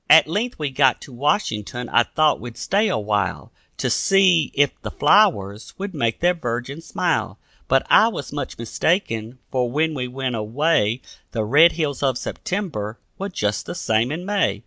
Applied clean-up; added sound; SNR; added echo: none; none; none; none.